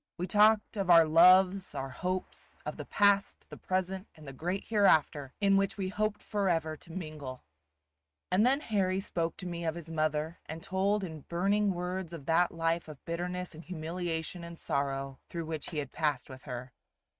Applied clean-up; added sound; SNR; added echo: neural mask model RNNoise.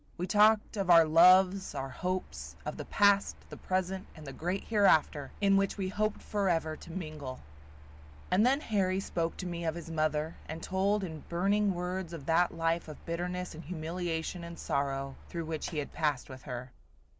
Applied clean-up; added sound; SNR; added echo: none; Mechanical fan; 18 dB; none.